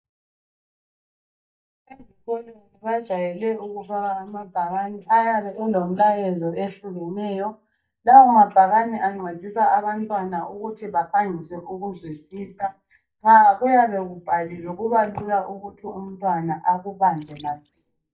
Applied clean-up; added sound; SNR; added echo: neural mask model DeepFilterNet 3.